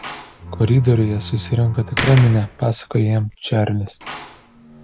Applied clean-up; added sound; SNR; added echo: none; Bowed string instrument + Slam; 12 dB; none.